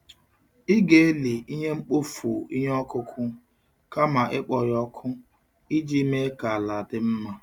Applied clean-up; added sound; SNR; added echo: none; none; none; none.